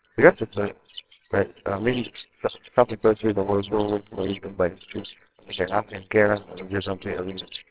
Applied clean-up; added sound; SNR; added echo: neural separator model SepFormer WHAMR!.